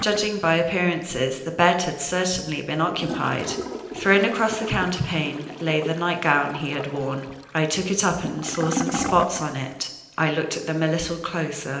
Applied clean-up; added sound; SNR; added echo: none; Toilet flush / Gurgling; 12 dB; reverberation time 0.9 s.